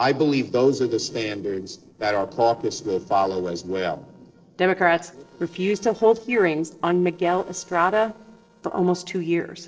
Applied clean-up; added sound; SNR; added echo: neural separator model SepFormer DNS4.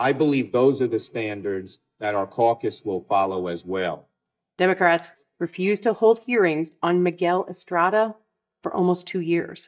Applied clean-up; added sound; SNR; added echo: neural mask model DeepFilterNet 3.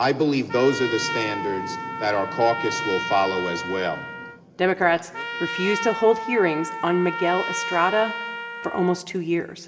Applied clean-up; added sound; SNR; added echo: none; Trumpet; 7 dB; reverberation time 2.8 s.